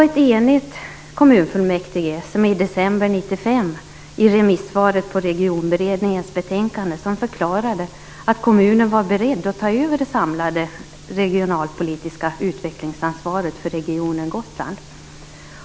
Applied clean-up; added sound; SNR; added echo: none; none; none; none.